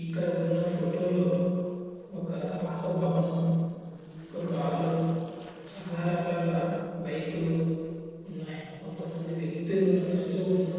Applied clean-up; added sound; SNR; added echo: neural separator model SepFormer DNS4.